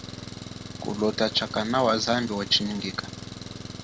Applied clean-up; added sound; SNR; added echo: none; Engine; 11 dB; none.